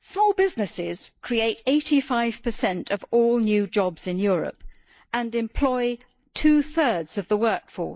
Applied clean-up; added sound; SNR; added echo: neural mask model Resemble Enhance denoiser.